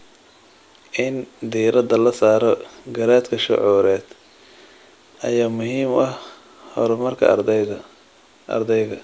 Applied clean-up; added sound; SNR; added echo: none; none; none; none.